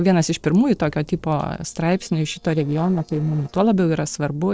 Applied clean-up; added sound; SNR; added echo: neural separator model SepFormer DNS4.